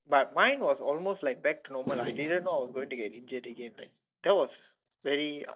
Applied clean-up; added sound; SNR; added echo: neural mask model DeepFilterNet 3.